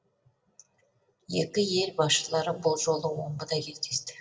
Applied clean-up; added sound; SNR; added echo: none; none; none; reverberation time 0.9 s.